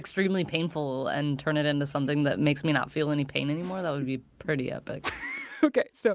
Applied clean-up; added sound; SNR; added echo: none; none; none; none.